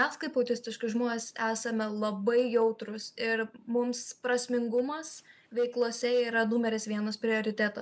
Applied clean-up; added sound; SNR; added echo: none; none; none; none.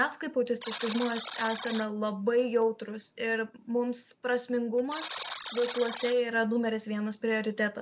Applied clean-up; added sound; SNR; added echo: none; Alarm; 10 dB; none.